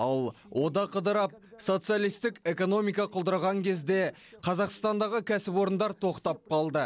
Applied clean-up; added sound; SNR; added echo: none; none; none; none.